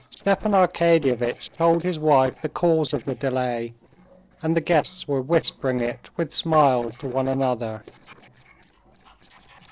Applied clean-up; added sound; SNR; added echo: neural separator model SepFormer DNS4.